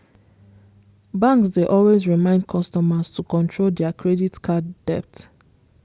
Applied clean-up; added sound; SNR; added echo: none; none; none; none.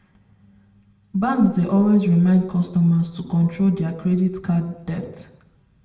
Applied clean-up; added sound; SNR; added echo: none; none; none; reverberation time 0.7 s.